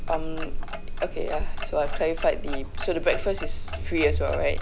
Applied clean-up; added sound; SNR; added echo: none; Clock; -1 dB; none.